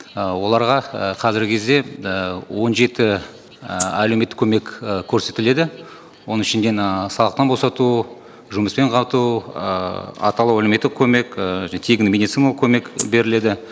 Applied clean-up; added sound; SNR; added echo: none; Rattle (instrument); 10 dB; none.